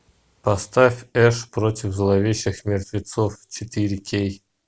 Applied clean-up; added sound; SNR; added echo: none; none; none; none.